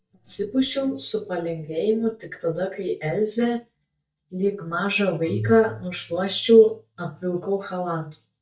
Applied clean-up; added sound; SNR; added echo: neural mask model DeepFilterNet 3.